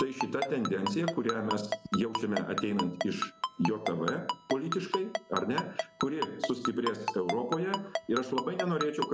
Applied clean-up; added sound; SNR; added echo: none; Ringtone; 4 dB; none.